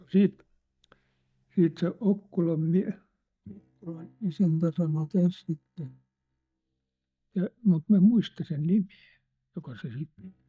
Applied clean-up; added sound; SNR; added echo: neural mask model DeepFilterNet 3.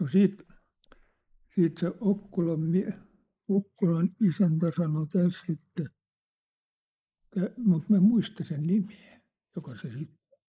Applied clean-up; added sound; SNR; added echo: neural mask model Resemble Enhance denoiser.